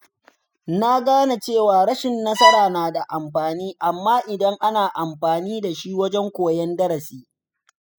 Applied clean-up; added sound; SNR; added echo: classical method spectral subtraction.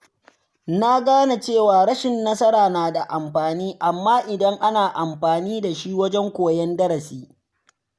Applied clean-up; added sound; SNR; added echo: none; none; none; none.